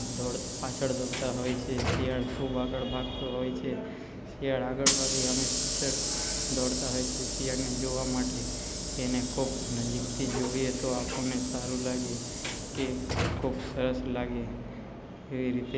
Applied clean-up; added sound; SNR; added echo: none; Sliding door / Hiss; 2 dB; none.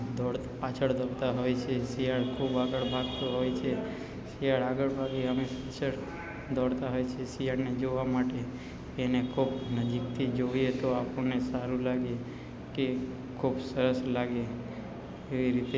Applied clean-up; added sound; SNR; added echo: none; none; none; none.